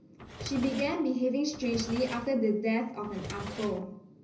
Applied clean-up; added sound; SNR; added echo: none; Drawer open or close; 12 dB; reverberation time 0.4 s.